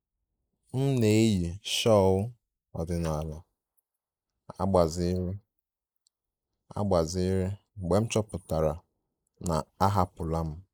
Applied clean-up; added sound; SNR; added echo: neural mask model Resemble Enhance denoiser.